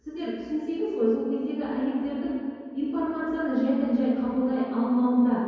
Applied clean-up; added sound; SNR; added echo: none; none; none; reverberation time 2.2 s.